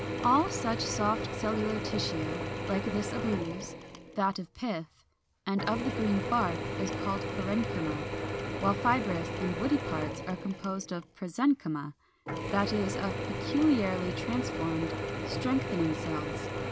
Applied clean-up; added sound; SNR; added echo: none; Drill / Mechanisms; 3 dB; none.